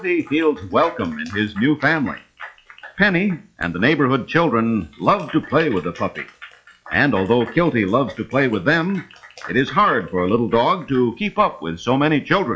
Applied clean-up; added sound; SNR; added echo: classical method log-MMSE.